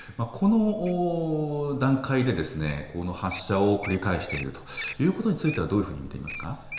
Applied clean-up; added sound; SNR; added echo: none; Wild animals; 15 dB; reverberation time 1.0 s.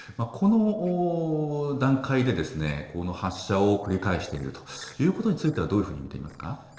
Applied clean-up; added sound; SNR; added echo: neural separator model SepFormer DNS4.